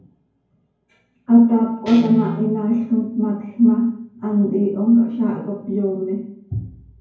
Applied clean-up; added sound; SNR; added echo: none; Guitar; 15 dB; reverberation time 0.9 s.